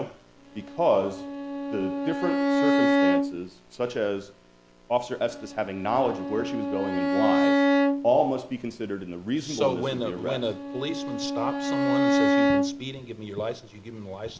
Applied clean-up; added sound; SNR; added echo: none; Bowed string instrument; -2 dB; none.